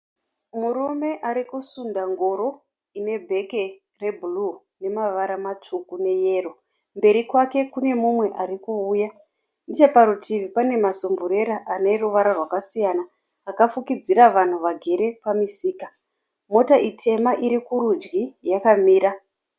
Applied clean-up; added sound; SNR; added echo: none; none; none; none.